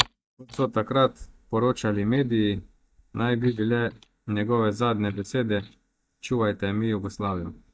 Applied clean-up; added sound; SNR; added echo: neural mask model DeepFilterNet 3.